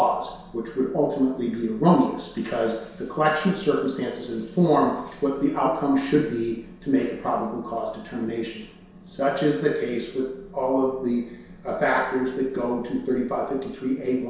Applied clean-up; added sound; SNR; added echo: none; none; none; reverberation time 0.7 s.